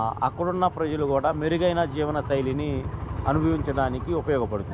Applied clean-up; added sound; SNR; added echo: none; none; none; none.